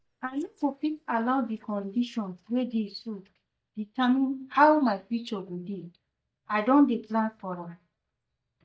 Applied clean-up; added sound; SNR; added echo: neural mask model DeepFilterNet 3.